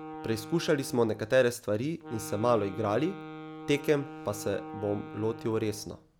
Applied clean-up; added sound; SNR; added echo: none; Wind instrument, woodwind instrument; 13 dB; none.